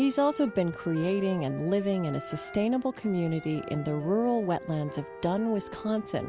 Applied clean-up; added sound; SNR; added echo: none; Wind instrument, woodwind instrument; 15 dB; none.